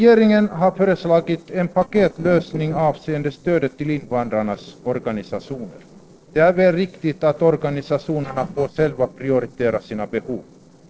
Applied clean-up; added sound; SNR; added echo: neural separator model SepFormer DNS4.